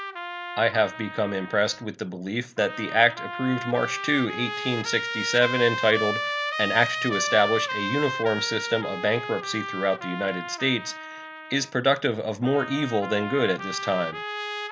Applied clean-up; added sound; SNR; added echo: none; Trumpet; 7 dB; none.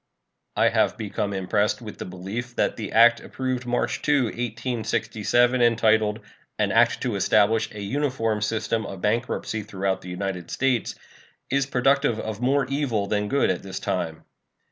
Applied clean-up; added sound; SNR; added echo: none; none; none; none.